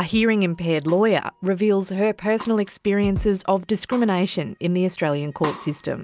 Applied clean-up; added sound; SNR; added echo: none; none; none; none.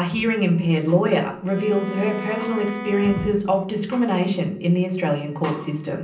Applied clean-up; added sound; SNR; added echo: none; Bowed string instrument; 14 dB; reverberation time 0.6 s.